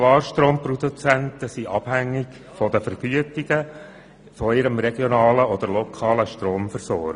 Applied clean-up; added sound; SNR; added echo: none; none; none; none.